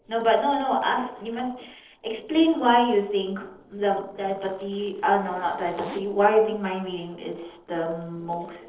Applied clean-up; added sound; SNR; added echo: neural separator model SepFormer DNS4.